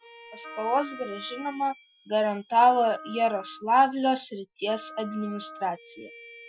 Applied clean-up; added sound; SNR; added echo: classical method Wiener filter.